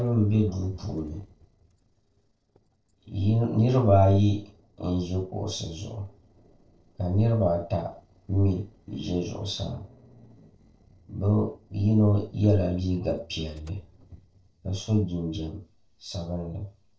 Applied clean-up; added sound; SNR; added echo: neural separator model SepFormer DNS4.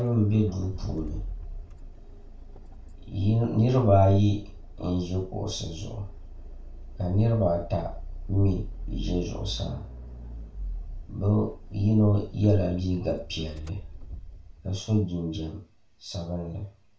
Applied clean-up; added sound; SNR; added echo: none; Accelerating, revving, vroom; 12 dB; reverberation time 0.3 s.